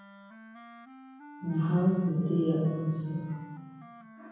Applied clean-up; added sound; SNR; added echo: none; Wind instrument, woodwind instrument; 18 dB; reverberation time 1.3 s.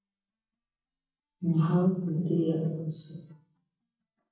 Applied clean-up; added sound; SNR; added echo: neural mask model DeepFilterNet 3.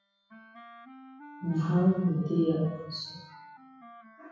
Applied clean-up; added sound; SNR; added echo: classical method WPE with log-MMSE.